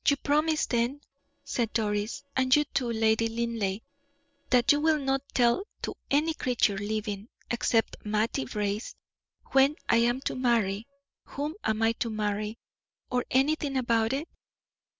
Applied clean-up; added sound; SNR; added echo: neural separator model SepFormer DNS4.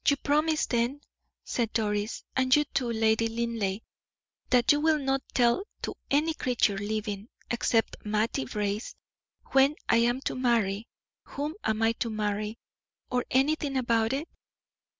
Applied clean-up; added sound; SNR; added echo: none; none; none; none.